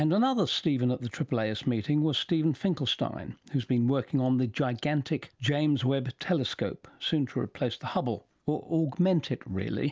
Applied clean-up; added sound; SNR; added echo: none; none; none; none.